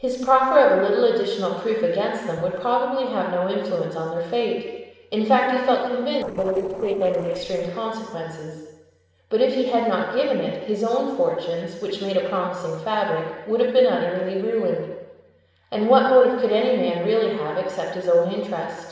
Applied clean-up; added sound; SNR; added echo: neural separator model SepFormer DNS4.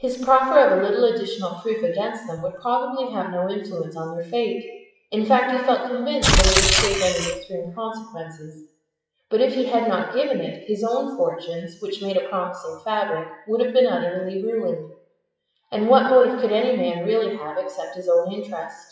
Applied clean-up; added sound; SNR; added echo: classical method WPE with log-MMSE.